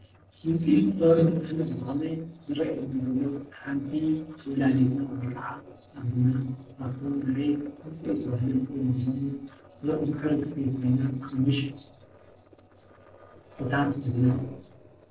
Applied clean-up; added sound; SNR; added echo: neural separator model SepFormer DNS4.